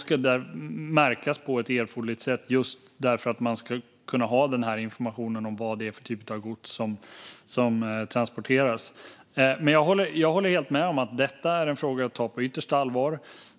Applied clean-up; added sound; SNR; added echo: none; none; none; none.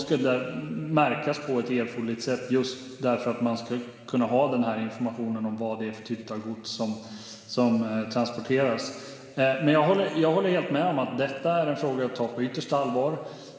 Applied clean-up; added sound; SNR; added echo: none; none; none; reverberation time 2.8 s.